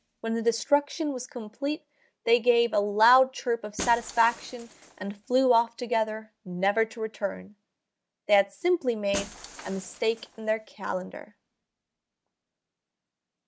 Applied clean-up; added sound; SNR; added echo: none; Shatter; 19 dB; none.